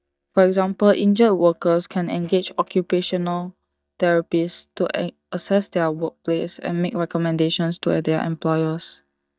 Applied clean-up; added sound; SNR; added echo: neural mask model DeepFilterNet 3.